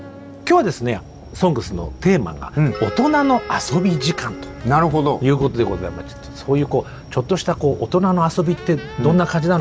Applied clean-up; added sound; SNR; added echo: none; none; none; none.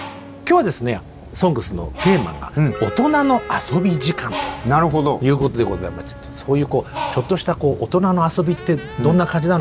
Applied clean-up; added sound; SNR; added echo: none; Bird; 16 dB; none.